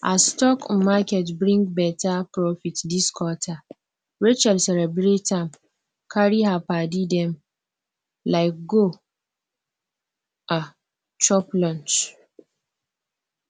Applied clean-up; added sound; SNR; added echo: none; none; none; none.